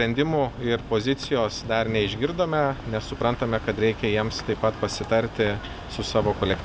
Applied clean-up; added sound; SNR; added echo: none; none; none; none.